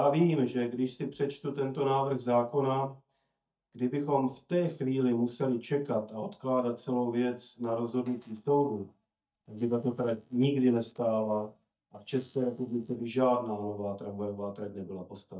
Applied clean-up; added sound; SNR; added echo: neural mask model DeepFilterNet 3.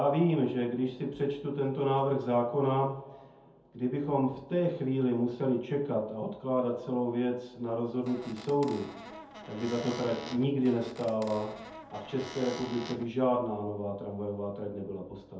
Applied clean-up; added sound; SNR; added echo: none; Squeak / Cupboard open or close; 14 dB; reverberation time 0.5 s.